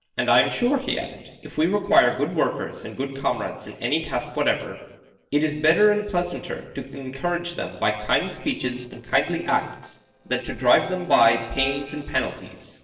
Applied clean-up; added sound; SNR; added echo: neural separator model SepFormer DNS4.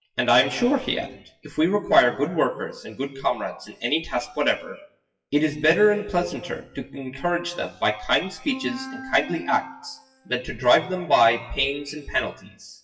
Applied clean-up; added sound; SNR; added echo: classical method WPE with log-MMSE.